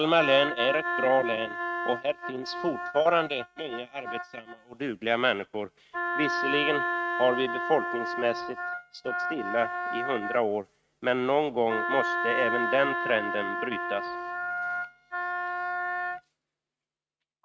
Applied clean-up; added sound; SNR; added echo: neural mask model RNNoise.